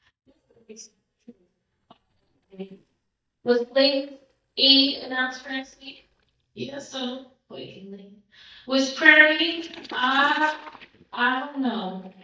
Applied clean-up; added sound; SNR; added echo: neural mask model DeepFilterNet 3.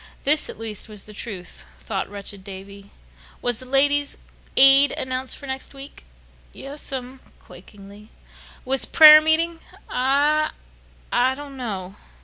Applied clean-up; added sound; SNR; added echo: none; none; none; none.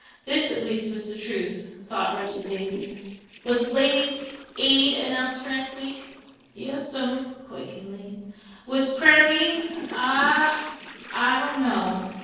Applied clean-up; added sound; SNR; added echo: neural separator model SepFormer DNS4.